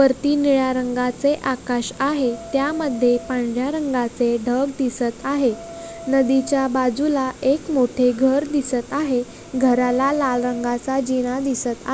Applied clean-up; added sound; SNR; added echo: none; Wind instrument, woodwind instrument; 20 dB; none.